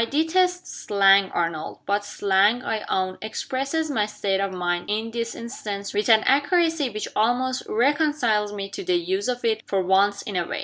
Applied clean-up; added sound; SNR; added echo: none; none; none; none.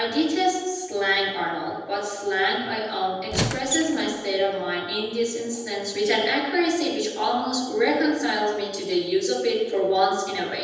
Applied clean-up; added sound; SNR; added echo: none; Squeak; 4 dB; reverberation time 1.1 s.